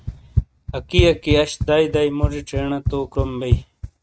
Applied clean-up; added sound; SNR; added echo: neural mask model RNNoise.